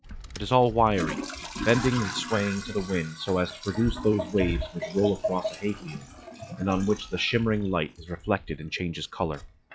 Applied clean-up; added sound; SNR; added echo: classical method log-MMSE.